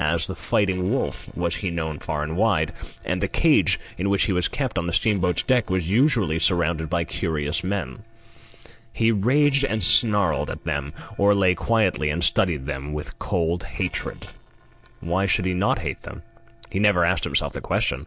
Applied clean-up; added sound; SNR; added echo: neural separator model SepFormer DNS4.